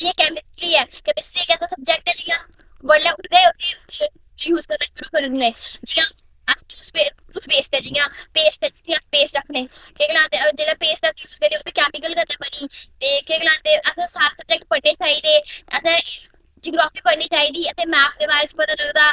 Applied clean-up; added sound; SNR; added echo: neural diffusion model UNIVERSE++.